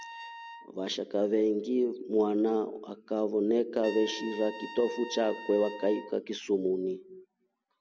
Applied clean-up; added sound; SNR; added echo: none; Trumpet; 18 dB; none.